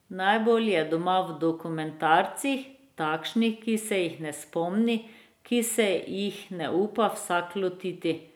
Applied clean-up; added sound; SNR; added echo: none; none; none; none.